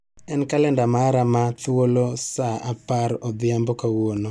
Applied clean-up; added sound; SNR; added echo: none; none; none; none.